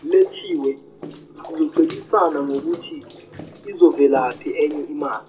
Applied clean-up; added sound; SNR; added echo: none; Bathtub (filling or washing) / Water / Splash, splatter; 18 dB; reverberation time 0.2 s.